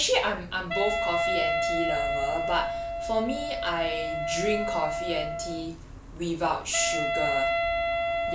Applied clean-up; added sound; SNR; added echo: none; Wind instrument, woodwind instrument; -1 dB; none.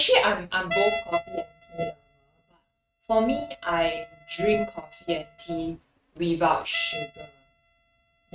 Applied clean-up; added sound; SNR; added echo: neural mask model RNNoise.